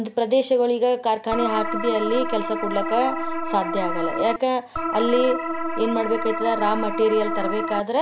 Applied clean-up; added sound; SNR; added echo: none; Organ; 3 dB; none.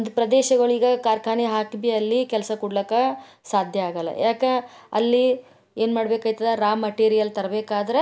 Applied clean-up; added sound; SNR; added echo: none; none; none; none.